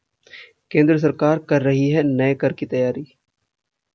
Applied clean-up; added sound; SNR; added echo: none; none; none; none.